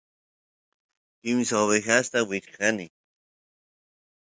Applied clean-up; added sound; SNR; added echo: none; none; none; none.